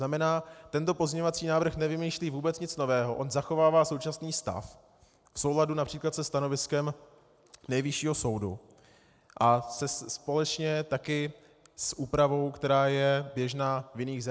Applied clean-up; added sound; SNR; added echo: none; none; none; none.